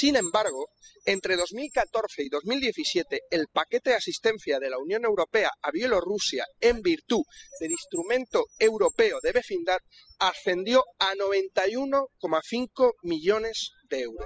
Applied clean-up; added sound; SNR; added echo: classical method spectral subtraction.